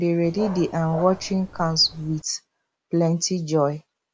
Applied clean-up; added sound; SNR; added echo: none; Dog; 14 dB; none.